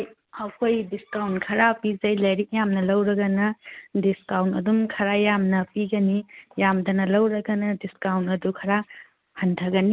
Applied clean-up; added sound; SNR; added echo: none; none; none; none.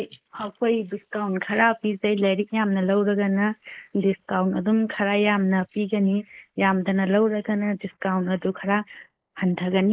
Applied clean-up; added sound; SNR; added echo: neural mask model Resemble Enhance denoiser.